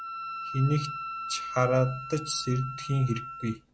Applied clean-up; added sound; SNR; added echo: none; Wind instrument, woodwind instrument; 9 dB; none.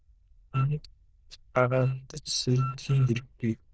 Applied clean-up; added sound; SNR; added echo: neural diffusion model UNIVERSE++.